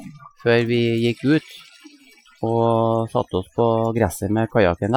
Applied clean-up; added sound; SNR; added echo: classical method Wiener filter.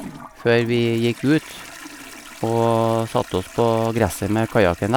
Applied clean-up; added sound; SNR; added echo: none; Toilet flush; 18 dB; none.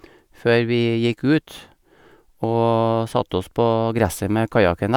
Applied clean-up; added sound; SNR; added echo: none; none; none; none.